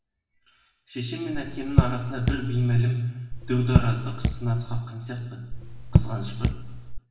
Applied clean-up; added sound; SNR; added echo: none; Raindrop / Drip; -3 dB; reverberation time 1.1 s.